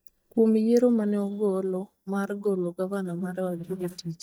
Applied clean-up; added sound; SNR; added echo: neural mask model DeepFilterNet 3.